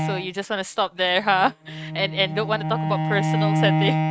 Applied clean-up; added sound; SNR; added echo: neural mask model RNNoise.